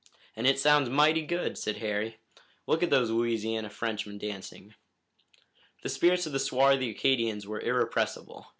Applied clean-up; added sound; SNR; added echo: none; none; none; none.